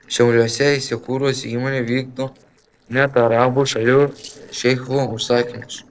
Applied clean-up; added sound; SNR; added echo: neural separator model SepFormer DNS4.